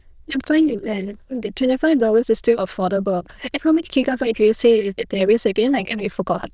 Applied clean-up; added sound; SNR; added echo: neural diffusion model UNIVERSE++.